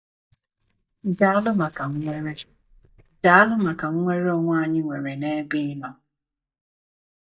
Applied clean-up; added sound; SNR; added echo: neural mask model DeepFilterNet 3.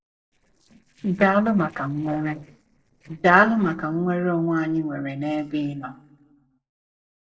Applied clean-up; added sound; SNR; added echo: neural separator model SepFormer DNS4.